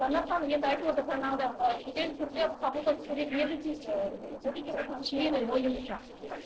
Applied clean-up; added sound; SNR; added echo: neural separator model SepFormer DNS4.